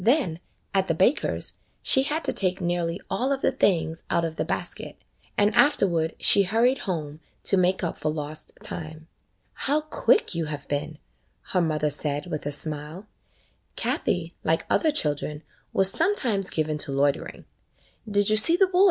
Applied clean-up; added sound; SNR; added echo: none; none; none; none.